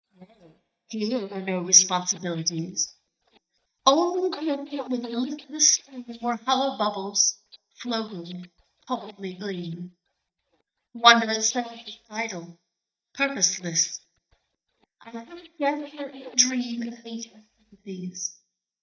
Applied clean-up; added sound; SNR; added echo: neural mask model DeepFilterNet 3.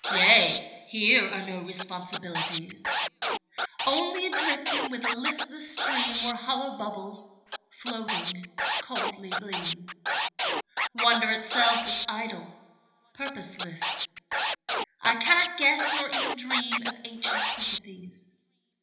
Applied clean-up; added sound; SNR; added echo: none; Scratching (performance technique); 2 dB; reverberation time 1.0 s.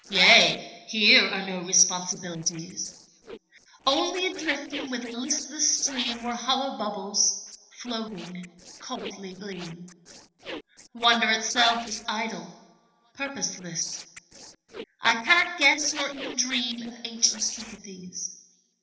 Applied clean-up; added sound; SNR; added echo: neural separator model SepFormer DNS4.